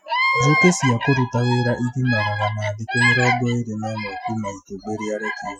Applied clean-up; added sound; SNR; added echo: classical method Wiener filter.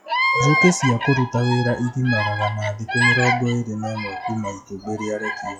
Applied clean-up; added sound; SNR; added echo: classical method log-MMSE.